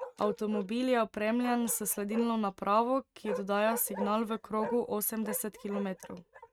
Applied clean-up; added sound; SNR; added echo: neural mask model RNNoise.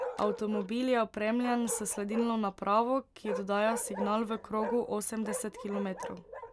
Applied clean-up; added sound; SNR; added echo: none; Bark; 10 dB; none.